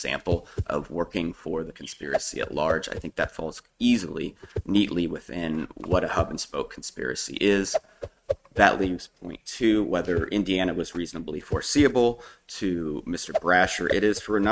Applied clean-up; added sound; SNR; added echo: neural mask model RNNoise.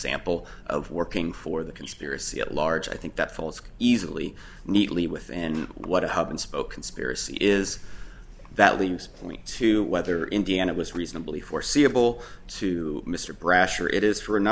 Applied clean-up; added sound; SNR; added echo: none; none; none; none.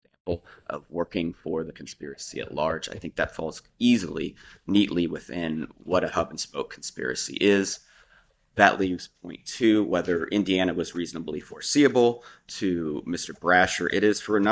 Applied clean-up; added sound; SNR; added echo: neural mask model DeepFilterNet 3.